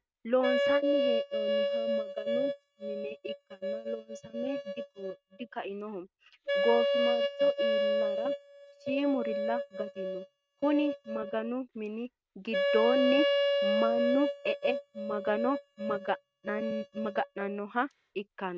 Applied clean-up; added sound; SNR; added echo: neural mask model RNNoise.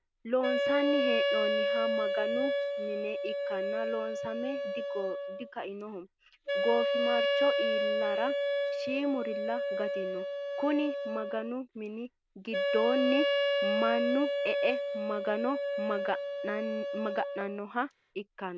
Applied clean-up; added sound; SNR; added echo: none; Wind instrument, woodwind instrument; -3 dB; none.